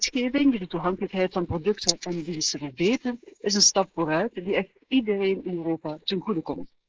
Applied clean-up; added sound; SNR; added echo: neural mask model Resemble Enhance denoiser.